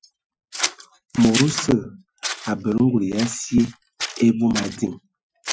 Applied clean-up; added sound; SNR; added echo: classical method Wiener filter.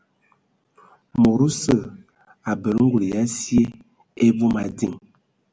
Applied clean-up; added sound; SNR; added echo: none; none; none; none.